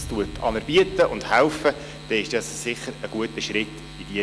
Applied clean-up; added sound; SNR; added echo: none; Boom; 19 dB; none.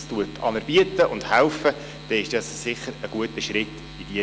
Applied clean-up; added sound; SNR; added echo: none; none; none; none.